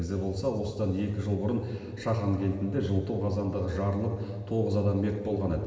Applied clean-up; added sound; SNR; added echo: none; none; none; reverberation time 2.3 s.